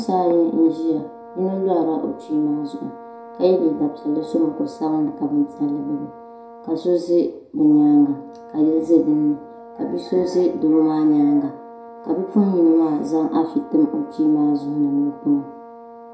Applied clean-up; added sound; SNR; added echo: none; Brass instrument; 19 dB; reverberation time 0.5 s.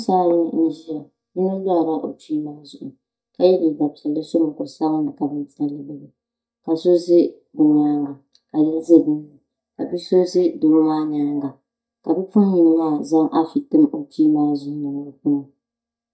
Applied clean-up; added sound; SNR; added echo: neural mask model DeepFilterNet 3.